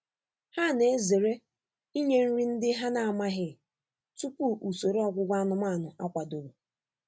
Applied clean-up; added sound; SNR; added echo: none; none; none; none.